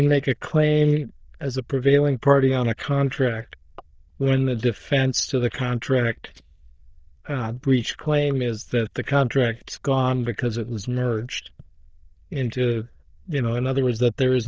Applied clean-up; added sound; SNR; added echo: neural diffusion model UNIVERSE++.